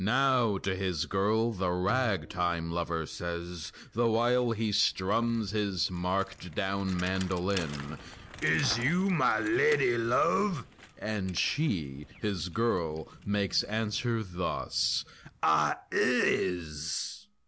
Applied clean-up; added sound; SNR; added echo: none; Bowed string instrument + Bicycle; 19 dB; none.